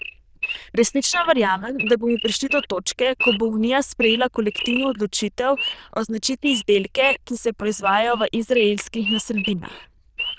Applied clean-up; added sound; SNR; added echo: neural diffusion model UNIVERSE++.